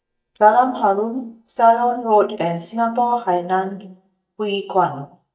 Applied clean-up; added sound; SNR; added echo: neural mask model DeepFilterNet 3.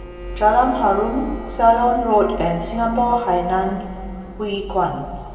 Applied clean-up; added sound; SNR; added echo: none; Bowed string instrument; 19 dB; reverberation time 2.5 s.